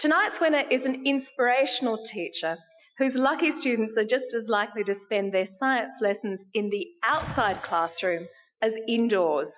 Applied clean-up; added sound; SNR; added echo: classical method Wiener filter.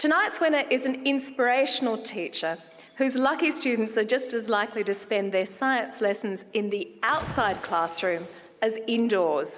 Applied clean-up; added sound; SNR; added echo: none; Splash, splatter; 16 dB; none.